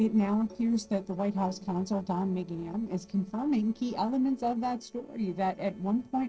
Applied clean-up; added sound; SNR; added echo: neural separator model SepFormer DNS4.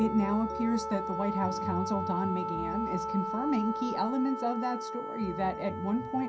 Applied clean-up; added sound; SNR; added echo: none; Wind instrument, woodwind instrument; 5 dB; reverberation time 0.3 s.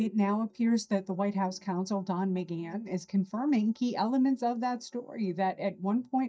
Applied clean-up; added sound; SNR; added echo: neural mask model DeepFilterNet 3.